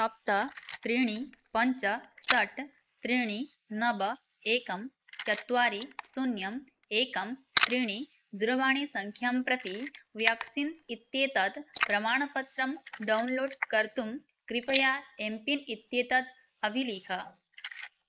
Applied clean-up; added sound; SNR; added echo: neural mask model Resemble Enhance denoiser.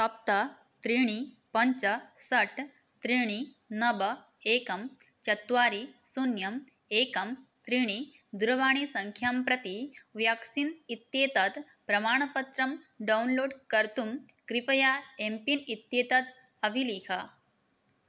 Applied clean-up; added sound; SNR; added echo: none; none; none; none.